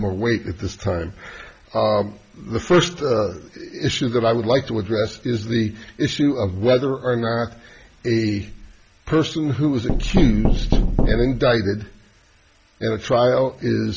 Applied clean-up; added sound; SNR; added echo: none; Knock; -2 dB; none.